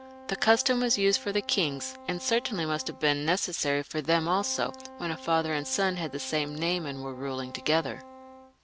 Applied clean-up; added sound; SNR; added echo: none; Wind instrument, woodwind instrument; 18 dB; none.